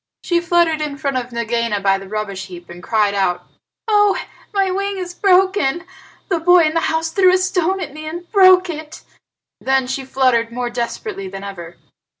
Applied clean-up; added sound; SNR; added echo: none; none; none; none.